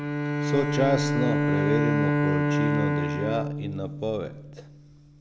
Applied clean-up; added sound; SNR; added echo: none; Bowed string instrument; -4 dB; none.